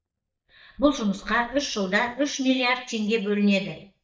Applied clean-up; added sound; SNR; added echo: neural mask model DeepFilterNet 3.